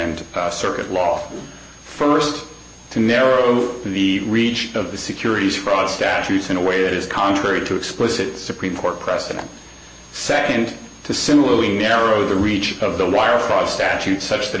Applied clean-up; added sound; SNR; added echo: none; none; none; none.